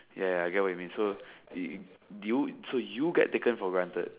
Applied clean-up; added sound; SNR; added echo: none; none; none; none.